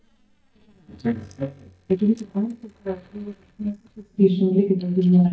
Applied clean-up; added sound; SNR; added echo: neural mask model DeepFilterNet 3.